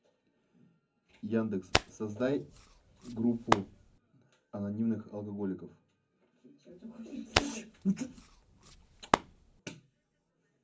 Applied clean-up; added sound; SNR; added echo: none; Hands; -2 dB; reverberation time 0.4 s.